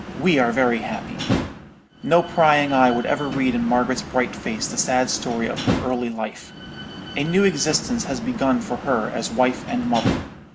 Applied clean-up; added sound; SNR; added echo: none; Slam; 8 dB; none.